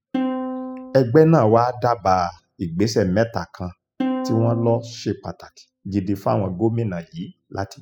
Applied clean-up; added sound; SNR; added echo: classical method spectral subtraction.